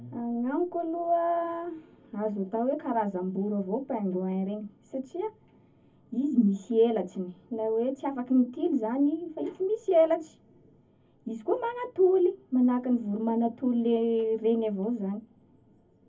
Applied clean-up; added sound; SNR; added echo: none; none; none; reverberation time 0.3 s.